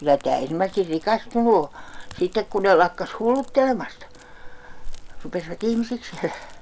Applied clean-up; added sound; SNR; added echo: none; Crackle; 13 dB; none.